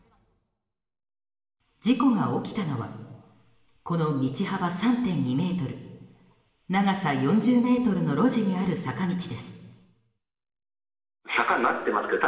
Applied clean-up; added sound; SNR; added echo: none; none; none; reverberation time 1.3 s.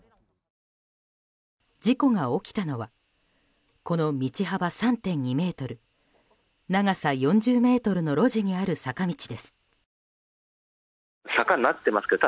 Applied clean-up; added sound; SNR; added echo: none; none; none; none.